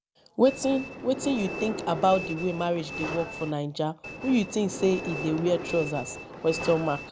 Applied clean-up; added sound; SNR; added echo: none; Train; 9 dB; none.